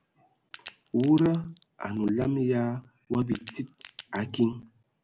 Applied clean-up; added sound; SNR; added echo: none; Crack; 17 dB; none.